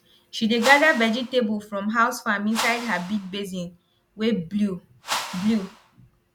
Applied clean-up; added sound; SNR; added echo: none; Whoosh, swoosh, swish; 9 dB; none.